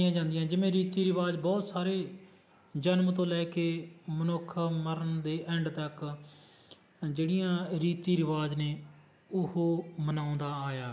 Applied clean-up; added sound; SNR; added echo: none; none; none; none.